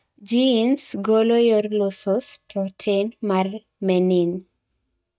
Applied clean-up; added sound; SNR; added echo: neural mask model DeepFilterNet 3.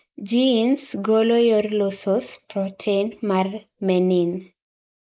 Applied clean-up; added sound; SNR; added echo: neural mask model Resemble Enhance denoiser.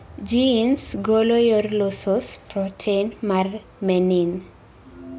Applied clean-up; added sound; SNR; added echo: none; none; none; none.